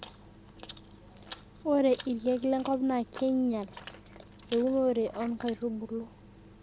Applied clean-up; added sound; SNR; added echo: none; Chewing, mastication; 18 dB; none.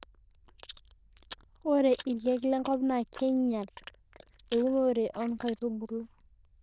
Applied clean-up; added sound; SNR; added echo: neural diffusion model UNIVERSE++.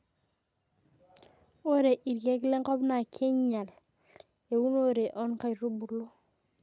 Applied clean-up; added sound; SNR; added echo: none; none; none; none.